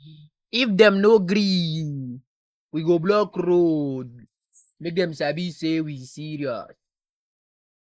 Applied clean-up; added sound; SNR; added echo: neural mask model Resemble Enhance denoiser.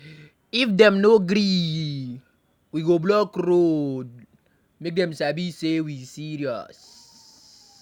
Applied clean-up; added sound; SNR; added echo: none; none; none; none.